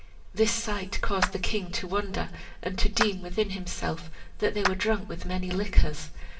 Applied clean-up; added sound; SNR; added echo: none; Clapping; 11 dB; reverberation time 0.8 s.